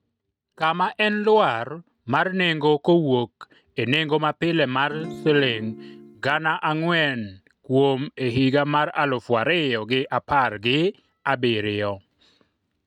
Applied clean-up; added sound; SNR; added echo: neural mask model RNNoise.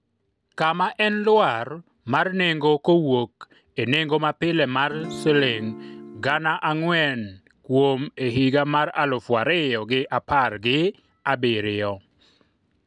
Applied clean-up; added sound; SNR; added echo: none; Acoustic guitar / Strum; 13 dB; none.